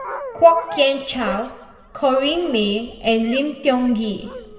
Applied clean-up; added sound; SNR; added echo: none; Dog; 15 dB; reverberation time 1.4 s.